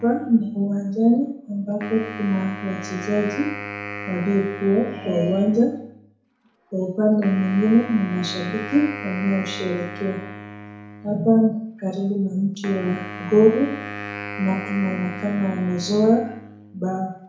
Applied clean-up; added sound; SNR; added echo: none; Wind instrument, woodwind instrument; 13 dB; reverberation time 0.6 s.